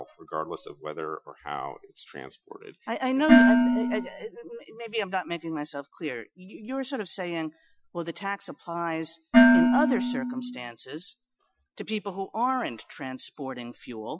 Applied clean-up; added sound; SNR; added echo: classical method Wiener filter.